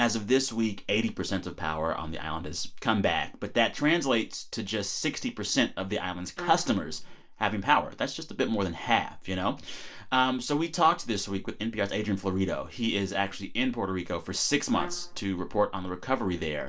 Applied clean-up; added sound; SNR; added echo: none; Trumpet; 13 dB; reverberation time 0.2 s.